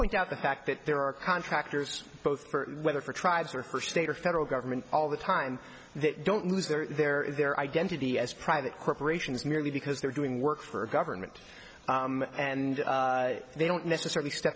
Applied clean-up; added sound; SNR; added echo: none; none; none; none.